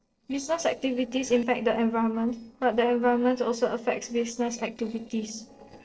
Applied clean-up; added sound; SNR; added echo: neural separator model SepFormer DNS4.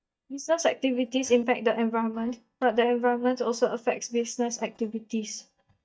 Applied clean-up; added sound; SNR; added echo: neural mask model DeepFilterNet 3.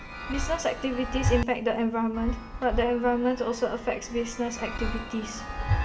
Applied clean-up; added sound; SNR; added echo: none; Chime; 4 dB; reverberation time 1.4 s.